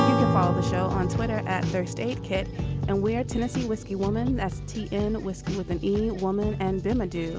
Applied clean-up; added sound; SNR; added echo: none; Acoustic guitar / Strum; 4 dB; none.